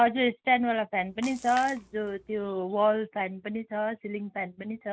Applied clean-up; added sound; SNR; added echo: none; Splash, splatter; 19 dB; none.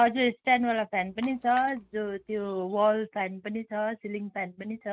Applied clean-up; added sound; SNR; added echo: neural mask model RNNoise.